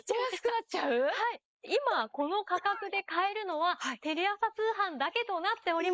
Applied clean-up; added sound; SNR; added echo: neural mask model Resemble Enhance denoiser.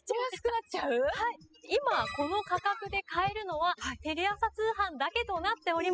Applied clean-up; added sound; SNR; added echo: classical method spectral subtraction.